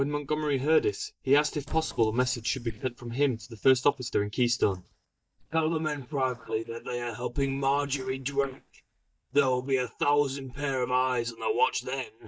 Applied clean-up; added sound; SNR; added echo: neural mask model DeepFilterNet 3.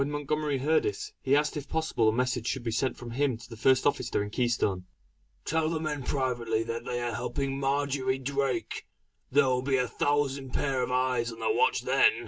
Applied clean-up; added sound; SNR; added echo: none; none; none; none.